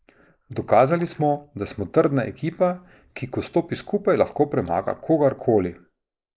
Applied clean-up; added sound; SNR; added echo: neural mask model Resemble Enhance denoiser.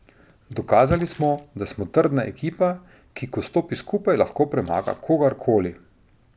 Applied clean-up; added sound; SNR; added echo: none; Splash, splatter; 18 dB; none.